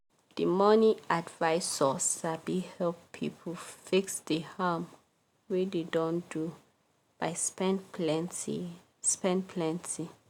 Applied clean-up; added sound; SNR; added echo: none; none; none; none.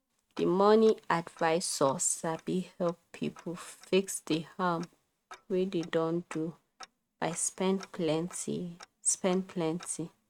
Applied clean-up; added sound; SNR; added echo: neural mask model RNNoise.